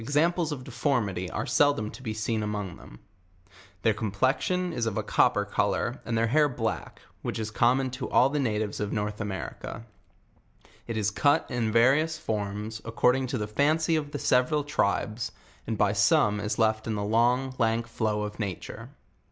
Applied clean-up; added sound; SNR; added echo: none; none; none; none.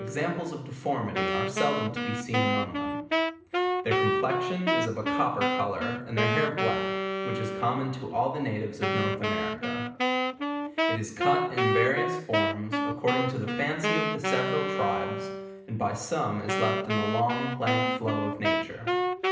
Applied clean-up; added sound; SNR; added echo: none; Wind instrument, woodwind instrument; -1 dB; reverberation time 0.8 s.